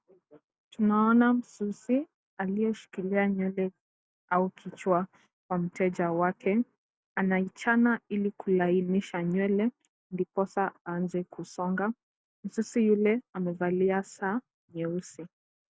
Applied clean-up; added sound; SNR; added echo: none; none; none; none.